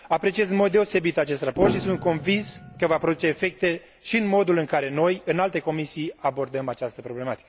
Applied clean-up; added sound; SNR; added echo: none; Piano; 9 dB; none.